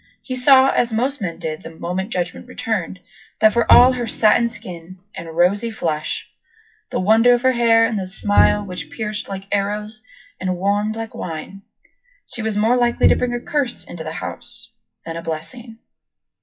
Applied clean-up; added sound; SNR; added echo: classical method WPE with log-MMSE.